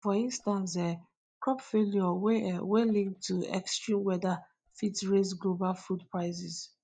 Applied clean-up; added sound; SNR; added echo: neural mask model DeepFilterNet 3.